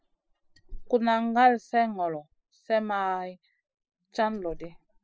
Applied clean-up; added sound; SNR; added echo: classical method spectral subtraction.